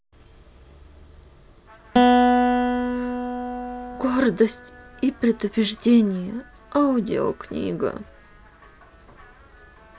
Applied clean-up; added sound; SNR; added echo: none; Acoustic guitar; -3 dB; none.